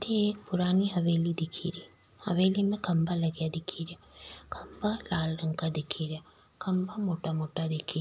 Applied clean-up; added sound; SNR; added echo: none; none; none; none.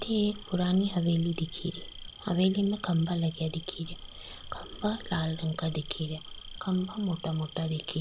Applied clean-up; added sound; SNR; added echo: none; Insect; 14 dB; none.